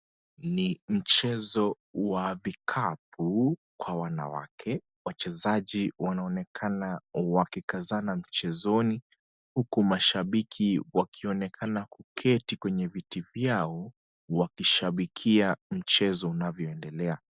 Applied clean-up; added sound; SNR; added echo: none; none; none; none.